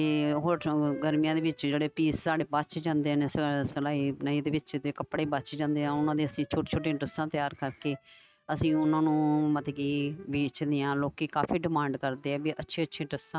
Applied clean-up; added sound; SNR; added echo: neural mask model RNNoise.